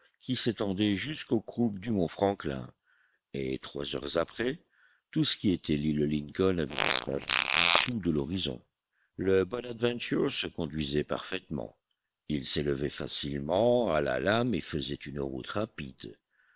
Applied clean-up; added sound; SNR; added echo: neural separator model SepFormer WHAM!.